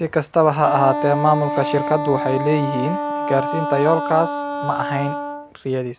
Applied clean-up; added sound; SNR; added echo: none; Wind instrument, woodwind instrument; 5 dB; none.